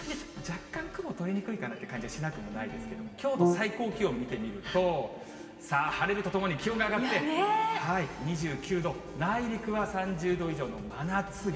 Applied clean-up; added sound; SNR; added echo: none; Brass instrument; -1 dB; reverberation time 2.8 s.